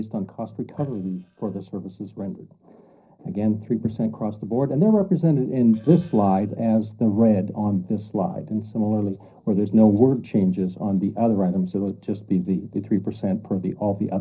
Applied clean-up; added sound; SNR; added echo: neural separator model SepFormer DNS4.